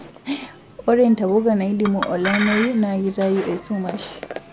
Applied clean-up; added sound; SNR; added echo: none; Chink, clink; 9 dB; none.